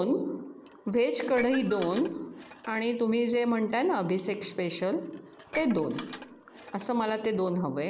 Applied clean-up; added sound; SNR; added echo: none; Dishes, pots, and pans; 17 dB; none.